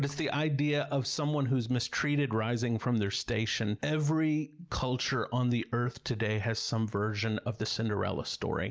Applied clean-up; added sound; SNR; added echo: none; none; none; none.